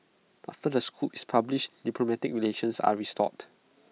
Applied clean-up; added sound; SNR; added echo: none; none; none; none.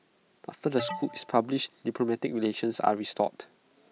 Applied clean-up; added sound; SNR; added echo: none; Alarm; 10 dB; none.